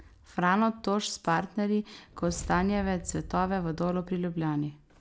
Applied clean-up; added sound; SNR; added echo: none; Whoosh, swoosh, swish; 17 dB; none.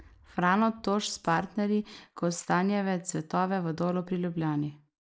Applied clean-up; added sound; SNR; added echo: neural mask model Resemble Enhance denoiser.